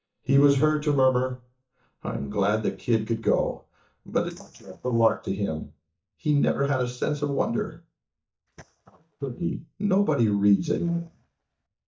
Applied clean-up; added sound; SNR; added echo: neural mask model DeepFilterNet 3.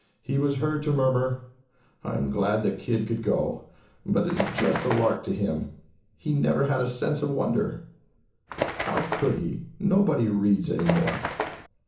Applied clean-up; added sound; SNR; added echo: none; Bird; 4 dB; reverberation time 0.8 s.